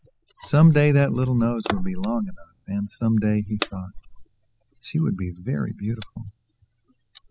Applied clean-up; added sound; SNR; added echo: classical method spectral subtraction.